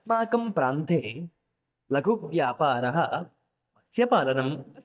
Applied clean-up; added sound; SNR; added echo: neural mask model DeepFilterNet 3.